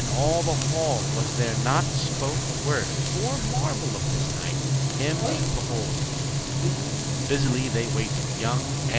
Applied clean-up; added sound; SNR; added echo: none; Frying (food); -5 dB; none.